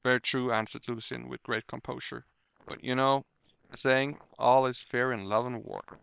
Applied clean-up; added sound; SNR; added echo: neural separator model SepFormer WHAM!.